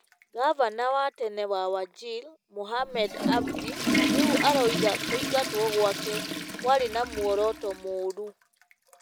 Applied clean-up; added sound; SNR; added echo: none; Toilet flush / Water; 3 dB; none.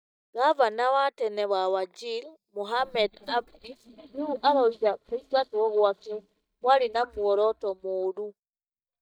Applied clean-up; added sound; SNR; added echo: neural mask model DeepFilterNet 3.